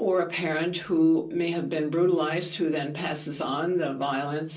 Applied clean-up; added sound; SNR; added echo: none; none; none; reverberation time 0.3 s.